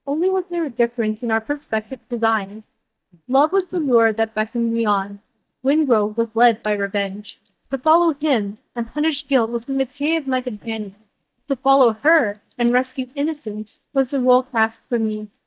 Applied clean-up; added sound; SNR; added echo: neural mask model DeepFilterNet 3.